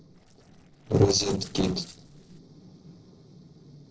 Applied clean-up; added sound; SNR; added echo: neural separator model SepFormer DNS4.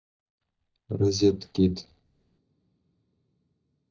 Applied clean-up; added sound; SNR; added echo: neural mask model DeepFilterNet 3.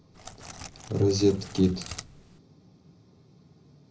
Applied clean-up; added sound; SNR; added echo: none; Crackle; 14 dB; reverberation time 0.4 s.